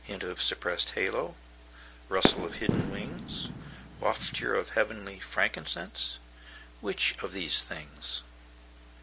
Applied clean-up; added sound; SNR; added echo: none; Fireworks; -1 dB; none.